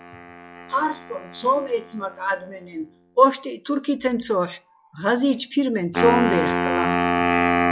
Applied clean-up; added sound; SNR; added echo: classical method log-MMSE.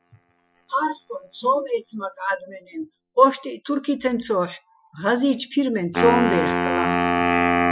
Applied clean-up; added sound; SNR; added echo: classical method Wiener filter.